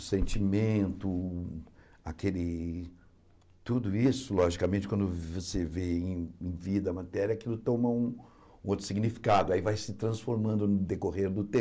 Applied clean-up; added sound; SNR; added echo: none; none; none; none.